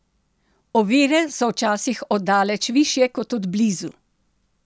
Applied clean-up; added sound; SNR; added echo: none; none; none; none.